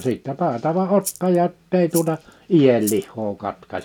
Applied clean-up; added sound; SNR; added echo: none; Rattle (instrument); 18 dB; none.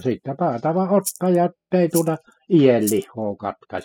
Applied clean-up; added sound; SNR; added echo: classical method spectral subtraction.